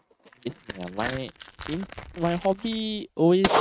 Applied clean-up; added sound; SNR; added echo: neural mask model RNNoise.